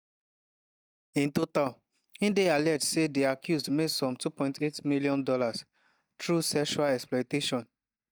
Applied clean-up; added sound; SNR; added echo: neural mask model DeepFilterNet 3.